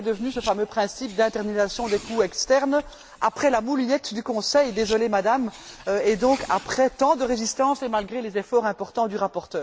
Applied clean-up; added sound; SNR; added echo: none; Car; 19 dB; none.